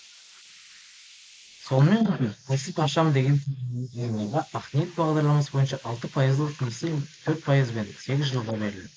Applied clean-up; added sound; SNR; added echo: neural mask model Resemble Enhance denoiser.